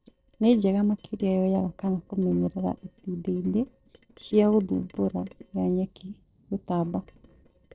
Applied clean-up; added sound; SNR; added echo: neural separator model SepFormer DNS4.